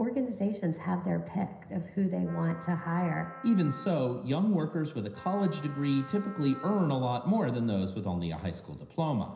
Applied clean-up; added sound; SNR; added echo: none; Wind instrument, woodwind instrument; 17 dB; reverberation time 0.9 s.